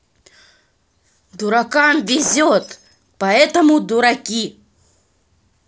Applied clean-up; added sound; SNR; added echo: none; Shatter; 18 dB; none.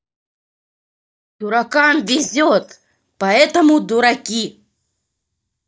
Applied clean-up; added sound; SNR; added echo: neural mask model DeepFilterNet 3.